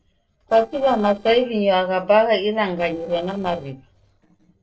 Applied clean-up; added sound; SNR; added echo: neural separator model SepFormer DNS4.